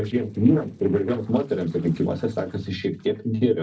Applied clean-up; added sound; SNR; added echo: neural separator model SepFormer DNS4.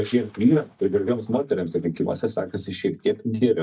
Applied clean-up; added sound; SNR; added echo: neural mask model DeepFilterNet 3.